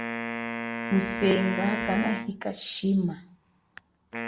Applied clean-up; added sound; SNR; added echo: none; Wind instrument, woodwind instrument; 5 dB; none.